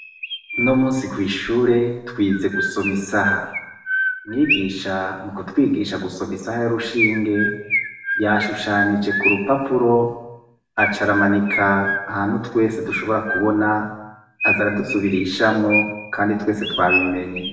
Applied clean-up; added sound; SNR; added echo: none; Chirp, tweet; 6 dB; reverberation time 0.8 s.